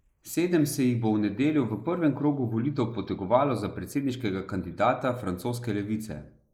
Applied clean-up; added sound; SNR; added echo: neural mask model Resemble Enhance denoiser.